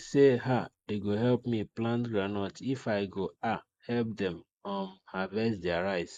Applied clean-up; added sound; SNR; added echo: neural mask model Resemble Enhance denoiser.